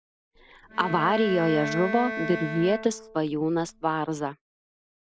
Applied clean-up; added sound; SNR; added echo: none; Bowed string instrument; 8 dB; none.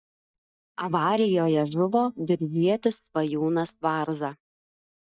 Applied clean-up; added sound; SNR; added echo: neural mask model DeepFilterNet 3.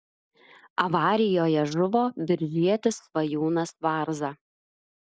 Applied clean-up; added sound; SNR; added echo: none; none; none; none.